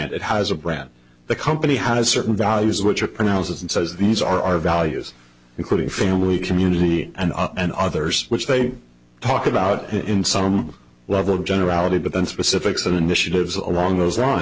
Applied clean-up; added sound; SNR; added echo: none; none; none; none.